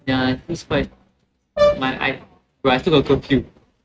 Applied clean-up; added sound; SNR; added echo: neural mask model RNNoise.